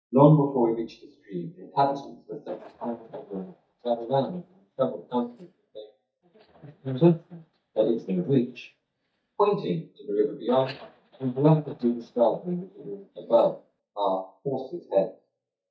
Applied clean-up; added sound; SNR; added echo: neural mask model DeepFilterNet 3.